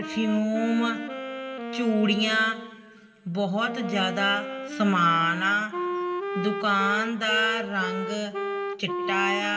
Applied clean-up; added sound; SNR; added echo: none; Wind instrument, woodwind instrument; 7 dB; reverberation time 1.9 s.